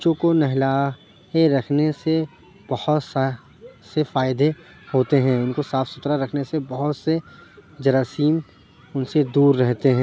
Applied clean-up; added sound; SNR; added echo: none; none; none; none.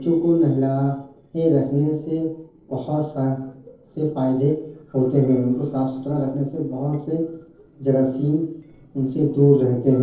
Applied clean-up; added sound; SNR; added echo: neural separator model SepFormer DNS4.